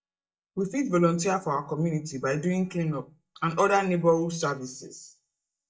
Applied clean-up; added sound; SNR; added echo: neural mask model DeepFilterNet 3.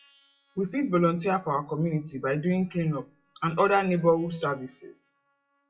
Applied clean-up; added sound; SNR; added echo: classical method WPE with log-MMSE.